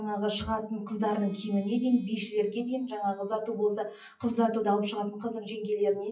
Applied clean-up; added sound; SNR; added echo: classical method WPE with log-MMSE.